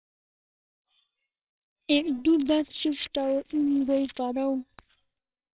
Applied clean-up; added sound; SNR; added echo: neural separator model SepFormer WHAMR!.